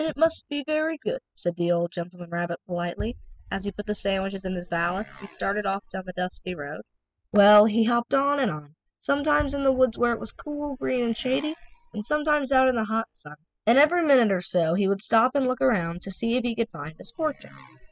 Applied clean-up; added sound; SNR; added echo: classical method spectral subtraction.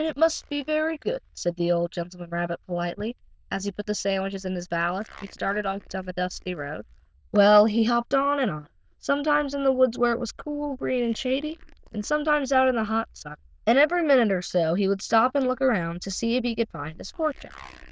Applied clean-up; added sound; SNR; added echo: neural diffusion model UNIVERSE++.